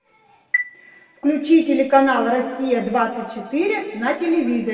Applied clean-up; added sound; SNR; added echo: none; Chime; 11 dB; reverberation time 1.7 s.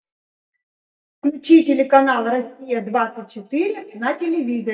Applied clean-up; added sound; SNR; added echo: neural mask model DeepFilterNet 3.